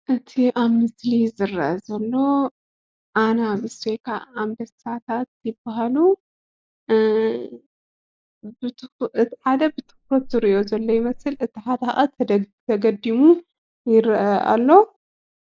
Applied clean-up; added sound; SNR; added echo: neural mask model Resemble Enhance denoiser.